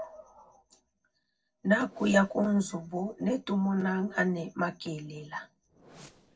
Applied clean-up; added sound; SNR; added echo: neural separator model SepFormer DNS4.